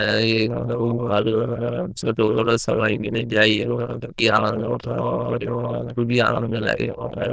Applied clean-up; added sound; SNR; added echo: neural diffusion model UNIVERSE++.